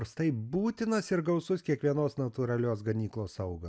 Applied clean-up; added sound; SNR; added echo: none; none; none; none.